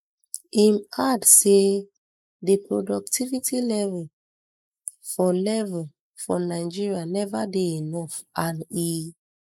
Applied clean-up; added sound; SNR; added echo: neural mask model Resemble Enhance denoiser.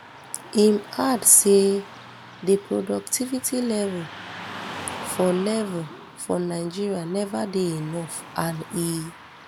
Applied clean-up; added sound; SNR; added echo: none; Car passing by / Traffic noise, roadway noise; 16 dB; none.